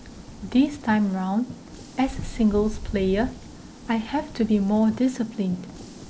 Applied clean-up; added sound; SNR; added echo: none; Wind; 14 dB; none.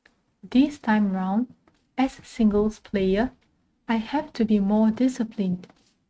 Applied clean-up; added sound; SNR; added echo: neural mask model RNNoise.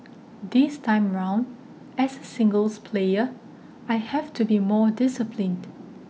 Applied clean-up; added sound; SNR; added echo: none; none; none; none.